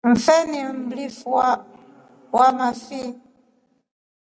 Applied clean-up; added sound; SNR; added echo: none; none; none; none.